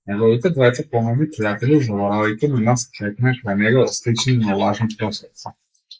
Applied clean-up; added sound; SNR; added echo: neural mask model Resemble Enhance denoiser.